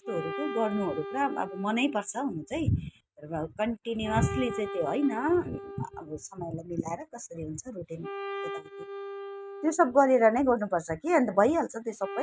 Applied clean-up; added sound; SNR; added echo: neural mask model RNNoise.